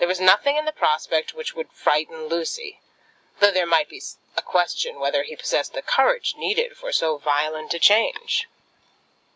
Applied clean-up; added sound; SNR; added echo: none; none; none; none.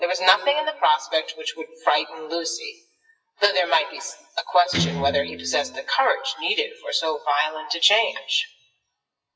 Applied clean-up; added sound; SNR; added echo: classical method WPE with log-MMSE.